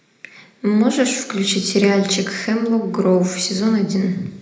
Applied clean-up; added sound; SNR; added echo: none; none; none; reverberation time 0.8 s.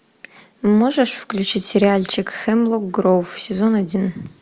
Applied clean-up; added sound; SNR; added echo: none; none; none; none.